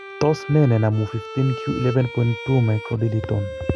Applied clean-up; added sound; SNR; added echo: none; Bowed string instrument; 13 dB; none.